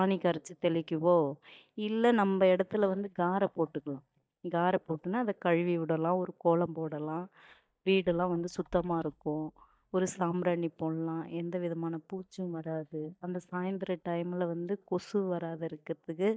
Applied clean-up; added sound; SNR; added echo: neural mask model DeepFilterNet 3.